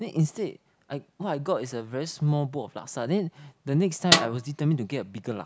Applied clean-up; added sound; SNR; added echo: none; Snare drum; -3 dB; none.